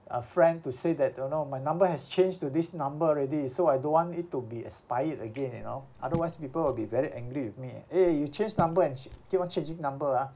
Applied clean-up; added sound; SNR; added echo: none; Raindrop / Drip; 12 dB; none.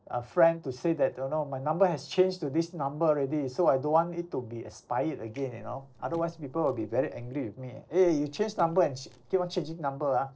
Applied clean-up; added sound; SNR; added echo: neural separator model SepFormer DNS4.